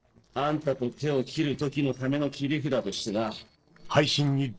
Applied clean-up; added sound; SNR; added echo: neural separator model SepFormer DNS4.